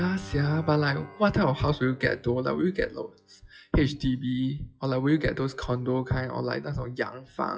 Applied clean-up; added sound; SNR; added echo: classical method WPE with log-MMSE.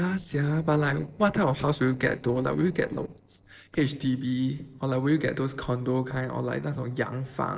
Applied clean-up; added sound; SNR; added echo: neural separator model SepFormer DNS4.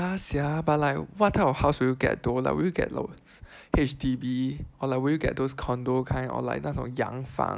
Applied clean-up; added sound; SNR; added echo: none; none; none; none.